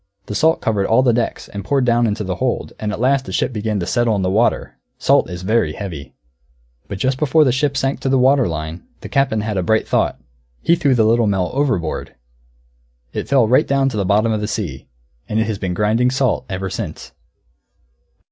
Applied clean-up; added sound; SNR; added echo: none; none; none; none.